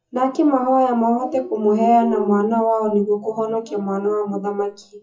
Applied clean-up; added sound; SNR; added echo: classical method WPE with log-MMSE.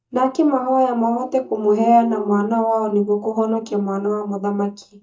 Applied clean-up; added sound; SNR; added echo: neural mask model DeepFilterNet 3.